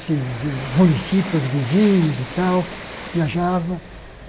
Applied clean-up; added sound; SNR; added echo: none; Train; 13 dB; none.